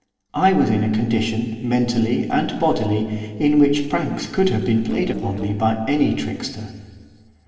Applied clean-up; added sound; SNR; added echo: neural separator model SepFormer DNS4.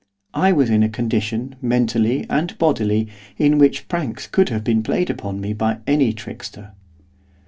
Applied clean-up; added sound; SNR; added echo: none; none; none; none.